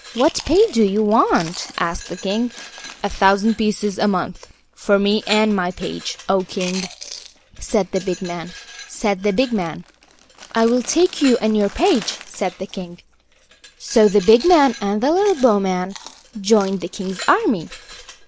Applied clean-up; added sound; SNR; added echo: none; Chewing, mastication + Glass; 18 dB; none.